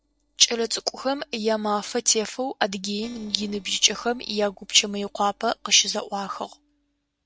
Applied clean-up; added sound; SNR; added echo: neural separator model SepFormer DNS4.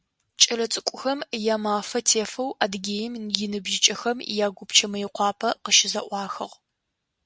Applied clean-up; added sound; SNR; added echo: none; none; none; none.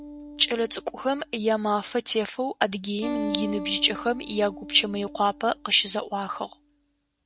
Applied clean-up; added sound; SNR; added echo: none; Acoustic guitar; 13 dB; none.